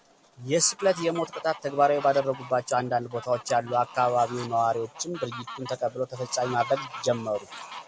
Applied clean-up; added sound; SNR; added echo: none; Fowl; 15 dB; none.